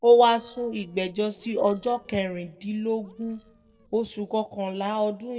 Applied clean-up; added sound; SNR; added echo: neural separator model SepFormer DNS4.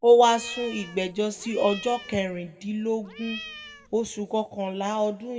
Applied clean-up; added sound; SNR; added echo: none; Cat; 15 dB; reverberation time 1.0 s.